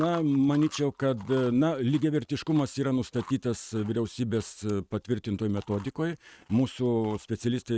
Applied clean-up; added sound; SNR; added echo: neural mask model RNNoise.